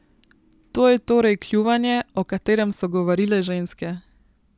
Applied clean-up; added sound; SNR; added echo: none; none; none; none.